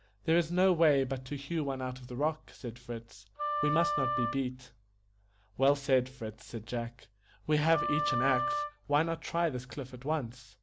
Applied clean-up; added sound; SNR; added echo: none; Wind instrument, woodwind instrument; 3 dB; none.